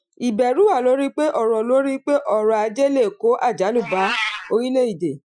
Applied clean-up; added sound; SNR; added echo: classical method Wiener filter.